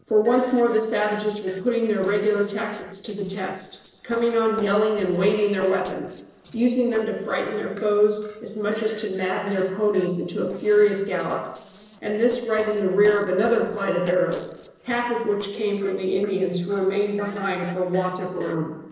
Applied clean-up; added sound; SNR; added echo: neural separator model SepFormer DNS4.